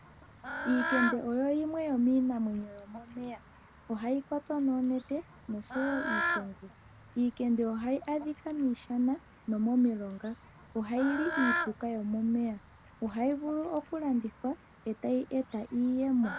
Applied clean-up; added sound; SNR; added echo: none; Bird / Fowl; 9 dB; none.